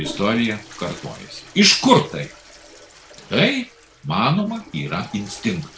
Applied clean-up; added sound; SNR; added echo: none; Toilet flush / Water; 19 dB; none.